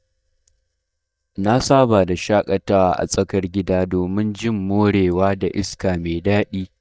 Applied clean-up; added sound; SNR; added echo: neural mask model DeepFilterNet 3.